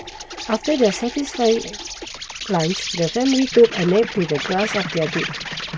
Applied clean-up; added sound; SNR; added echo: none; Insect; 9 dB; none.